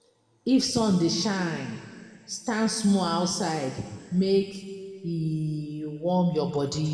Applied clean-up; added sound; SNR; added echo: none; none; none; reverberation time 1.8 s.